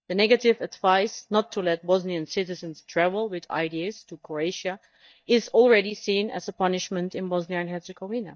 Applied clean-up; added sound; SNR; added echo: neural mask model DeepFilterNet 3.